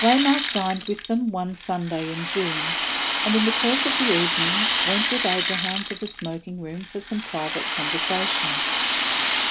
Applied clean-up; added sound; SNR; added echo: none; Rattle (instrument); -1 dB; none.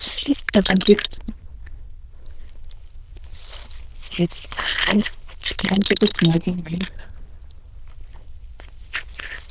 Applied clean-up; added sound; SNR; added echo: neural diffusion model UNIVERSE++.